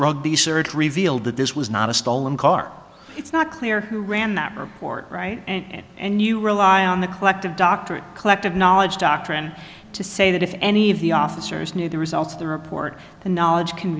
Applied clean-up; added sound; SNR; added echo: none; none; none; none.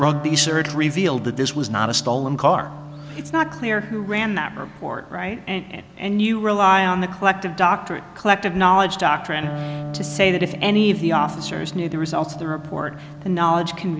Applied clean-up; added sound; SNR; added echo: none; Electric guitar; 14 dB; none.